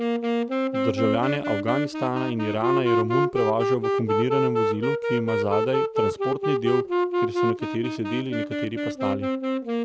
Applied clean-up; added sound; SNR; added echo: none; Wind instrument, woodwind instrument; -3 dB; none.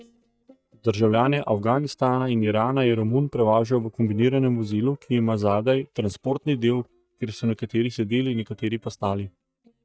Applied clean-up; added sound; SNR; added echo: neural mask model DeepFilterNet 3.